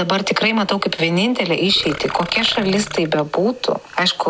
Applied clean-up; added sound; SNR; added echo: none; Burping, eructation; 13 dB; none.